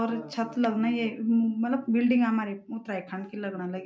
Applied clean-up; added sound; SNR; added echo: none; none; none; none.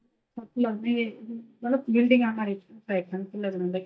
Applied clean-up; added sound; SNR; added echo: neural mask model DeepFilterNet 3.